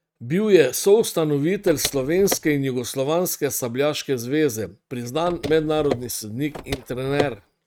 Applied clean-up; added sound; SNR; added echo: neural mask model RNNoise.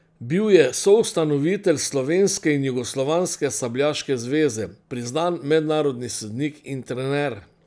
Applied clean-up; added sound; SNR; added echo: none; none; none; none.